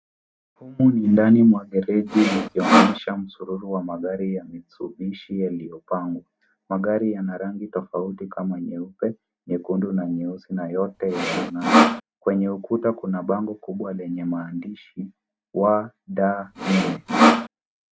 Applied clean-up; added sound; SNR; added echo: none; Sawing; -4 dB; none.